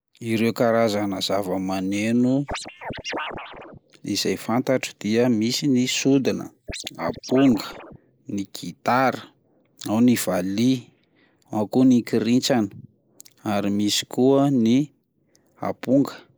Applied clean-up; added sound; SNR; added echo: neural mask model Resemble Enhance denoiser.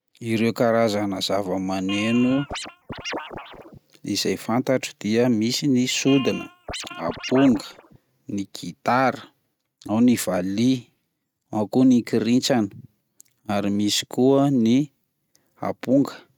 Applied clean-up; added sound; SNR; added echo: neural mask model RNNoise.